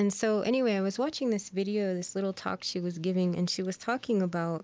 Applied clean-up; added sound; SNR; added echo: none; none; none; none.